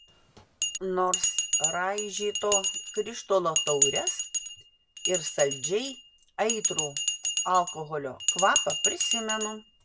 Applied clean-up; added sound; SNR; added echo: none; Bell; 0 dB; none.